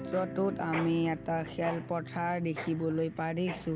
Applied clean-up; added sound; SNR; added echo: none; Guitar + Mechanisms; 11 dB; none.